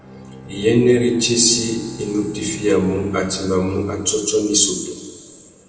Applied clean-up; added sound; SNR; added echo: none; Bowed string instrument; 20 dB; reverberation time 1.7 s.